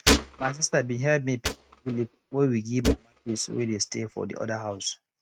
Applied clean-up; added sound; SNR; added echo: neural mask model RNNoise.